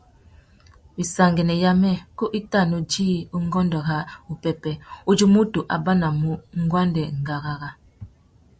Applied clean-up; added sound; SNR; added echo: none; none; none; none.